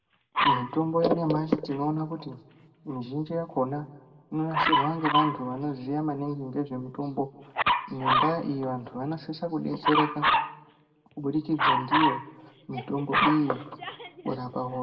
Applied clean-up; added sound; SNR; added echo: none; Dog; 0 dB; reverberation time 0.9 s.